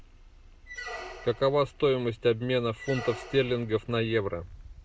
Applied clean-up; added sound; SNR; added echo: none; Squeak; 16 dB; none.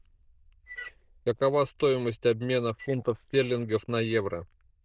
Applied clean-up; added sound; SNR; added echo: neural diffusion model UNIVERSE++.